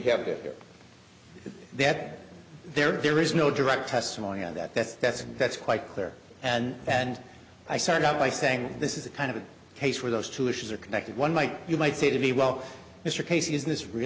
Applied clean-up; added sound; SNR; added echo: none; Brass instrument; 19 dB; none.